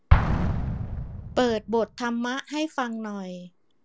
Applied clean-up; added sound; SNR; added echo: none; Explosion; -2 dB; none.